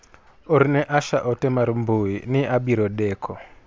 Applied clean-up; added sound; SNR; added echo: none; none; none; none.